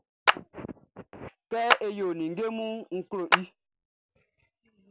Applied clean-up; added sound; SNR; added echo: none; Clapping; -3 dB; none.